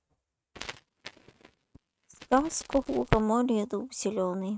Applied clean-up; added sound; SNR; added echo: neural mask model RNNoise.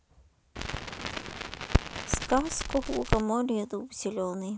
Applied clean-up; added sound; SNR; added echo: none; Crackle; -1 dB; none.